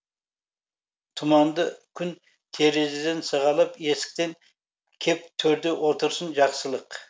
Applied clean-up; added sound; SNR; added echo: none; none; none; none.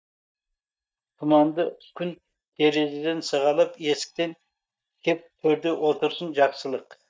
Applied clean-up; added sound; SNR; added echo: neural mask model DeepFilterNet 3.